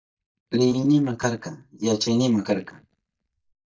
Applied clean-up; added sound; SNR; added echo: neural mask model DeepFilterNet 3.